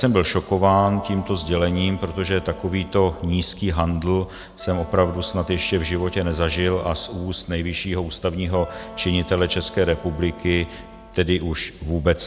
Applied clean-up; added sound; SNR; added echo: none; Wind instrument, woodwind instrument; 20 dB; none.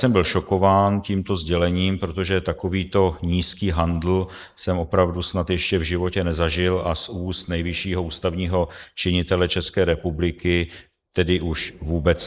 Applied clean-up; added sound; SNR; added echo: neural mask model Resemble Enhance denoiser.